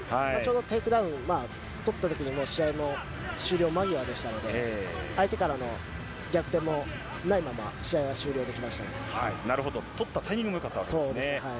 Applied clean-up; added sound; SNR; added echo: none; none; none; none.